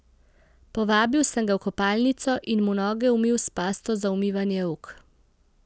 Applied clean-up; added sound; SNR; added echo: none; none; none; none.